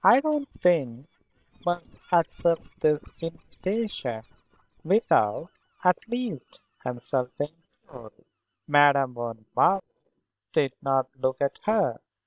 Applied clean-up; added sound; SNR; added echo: neural separator model SepFormer WHAM!.